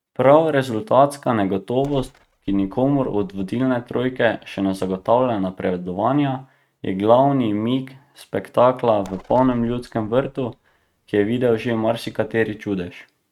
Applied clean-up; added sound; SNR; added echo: neural mask model RNNoise.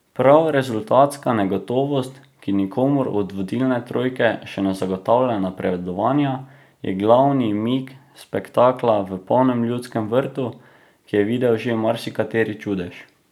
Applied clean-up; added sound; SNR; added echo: none; none; none; none.